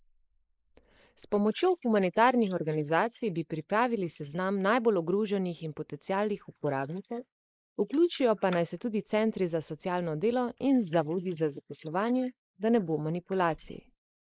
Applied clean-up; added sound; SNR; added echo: neural mask model Resemble Enhance denoiser.